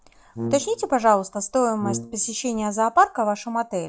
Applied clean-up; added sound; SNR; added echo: classical method log-MMSE.